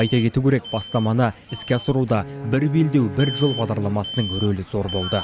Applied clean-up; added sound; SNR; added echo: none; Alarm + Bowed string instrument; 12 dB; none.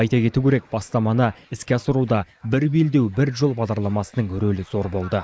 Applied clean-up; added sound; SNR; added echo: neural mask model Resemble Enhance denoiser.